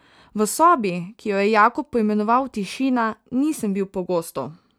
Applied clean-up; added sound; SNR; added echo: none; none; none; none.